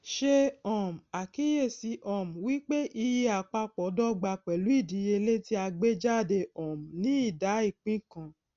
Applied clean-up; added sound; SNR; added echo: none; none; none; none.